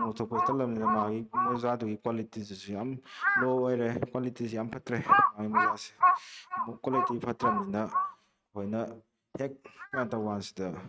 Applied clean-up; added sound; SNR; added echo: neural mask model RNNoise.